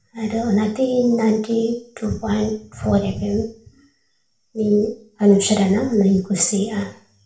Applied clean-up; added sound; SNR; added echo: none; none; none; reverberation time 0.4 s.